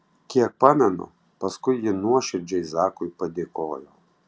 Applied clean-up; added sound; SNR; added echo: none; none; none; none.